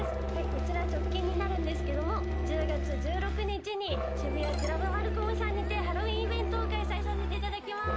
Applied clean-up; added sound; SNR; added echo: none; Musical instrument; -4 dB; none.